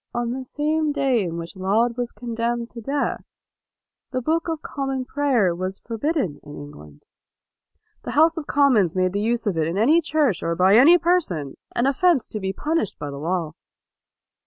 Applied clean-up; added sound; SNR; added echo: none; none; none; none.